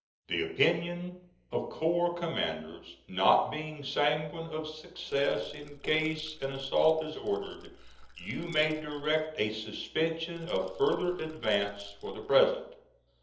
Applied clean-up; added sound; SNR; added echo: neural separator model SepFormer DNS4.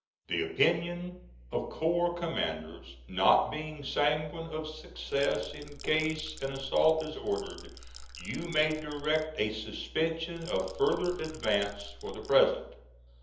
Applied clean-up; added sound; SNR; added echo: none; Rattle / Rattle (instrument); 16 dB; reverberation time 0.7 s.